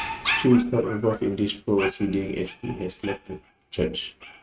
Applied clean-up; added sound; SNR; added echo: neural mask model RNNoise.